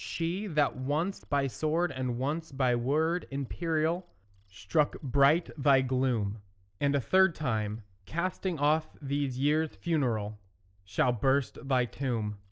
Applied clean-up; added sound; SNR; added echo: neural separator model SepFormer DNS4.